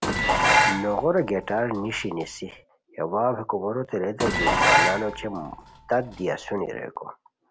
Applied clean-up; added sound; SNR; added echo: none; Dishes, pots, and pans; -2 dB; none.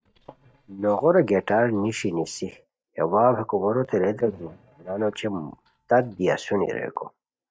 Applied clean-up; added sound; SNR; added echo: neural mask model DeepFilterNet 3.